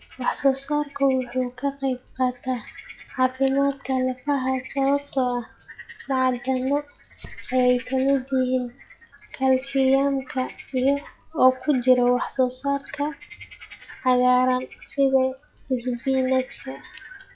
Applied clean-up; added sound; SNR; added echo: classical method log-MMSE.